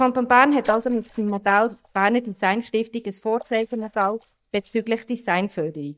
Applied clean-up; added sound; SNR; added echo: neural mask model DeepFilterNet 3.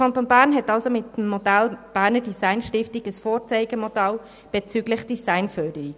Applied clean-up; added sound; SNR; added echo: none; none; none; none.